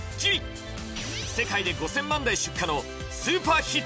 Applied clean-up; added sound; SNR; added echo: none; none; none; none.